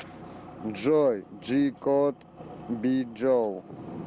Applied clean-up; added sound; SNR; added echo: none; none; none; none.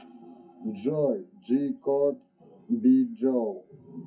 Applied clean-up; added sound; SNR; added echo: classical method WPE with log-MMSE.